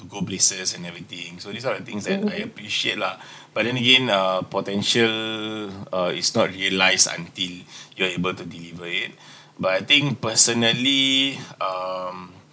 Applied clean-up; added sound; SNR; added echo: none; none; none; none.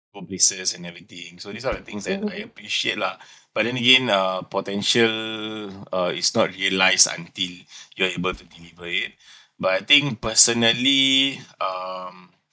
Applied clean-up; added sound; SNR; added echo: neural mask model DeepFilterNet 3.